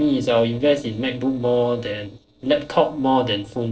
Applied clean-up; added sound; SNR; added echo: neural separator model SepFormer DNS4.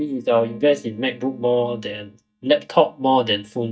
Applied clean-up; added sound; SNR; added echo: neural mask model DeepFilterNet 3.